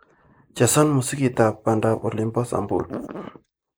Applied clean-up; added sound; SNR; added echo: neural mask model Resemble Enhance denoiser.